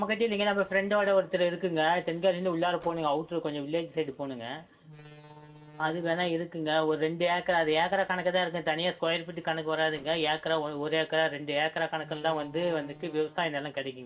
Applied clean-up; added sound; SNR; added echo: neural separator model SepFormer DNS4.